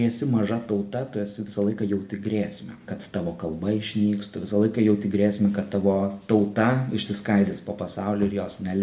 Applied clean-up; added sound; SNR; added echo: none; none; none; reverberation time 0.9 s.